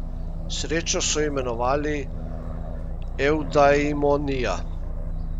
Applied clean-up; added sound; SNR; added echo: none; Aircraft; 4 dB; none.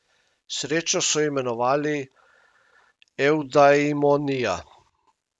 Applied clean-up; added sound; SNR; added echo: none; none; none; none.